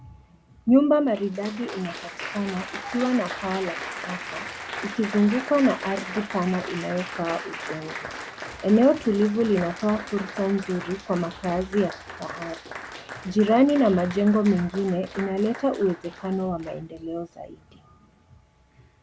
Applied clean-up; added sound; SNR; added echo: none; Applause; 12 dB; none.